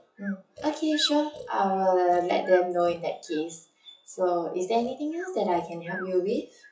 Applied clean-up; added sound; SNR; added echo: classical method WPE with log-MMSE.